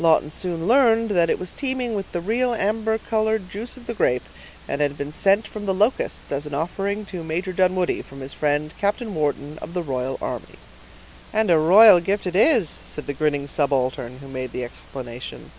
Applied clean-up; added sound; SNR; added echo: none; none; none; none.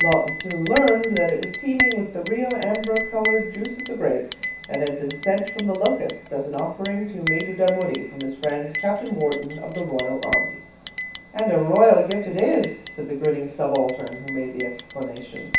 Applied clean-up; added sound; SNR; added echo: none; Chink, clink; 7 dB; reverberation time 0.7 s.